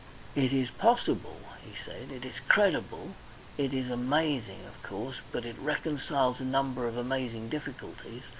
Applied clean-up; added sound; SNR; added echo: none; none; none; none.